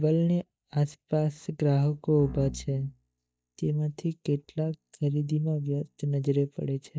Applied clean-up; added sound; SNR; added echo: neural mask model DeepFilterNet 3.